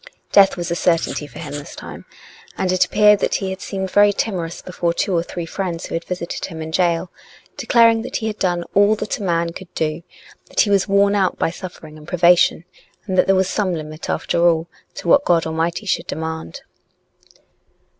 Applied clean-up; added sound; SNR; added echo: none; Writing; 16 dB; none.